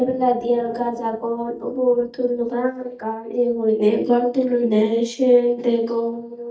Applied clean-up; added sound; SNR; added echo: neural mask model DeepFilterNet 3.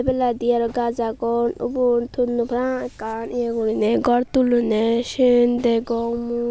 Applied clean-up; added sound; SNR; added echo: none; none; none; none.